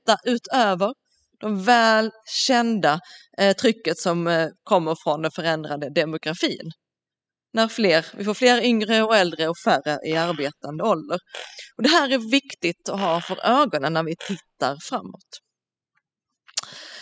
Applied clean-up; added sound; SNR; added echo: classical method spectral subtraction.